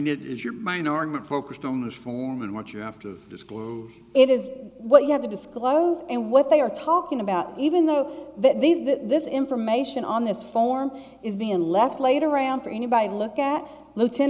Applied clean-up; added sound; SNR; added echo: none; none; none; none.